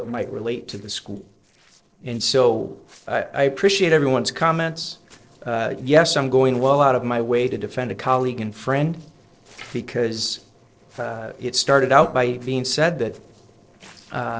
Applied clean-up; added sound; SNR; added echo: neural separator model SepFormer DNS4.